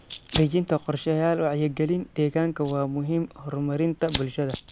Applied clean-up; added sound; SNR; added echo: none; Fire; 11 dB; none.